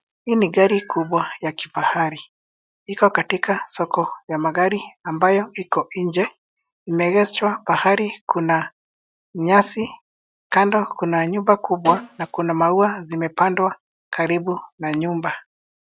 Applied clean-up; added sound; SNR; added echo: neural mask model RNNoise.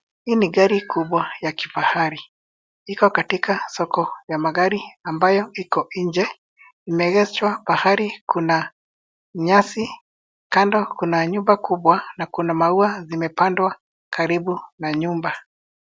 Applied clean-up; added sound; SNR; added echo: none; none; none; none.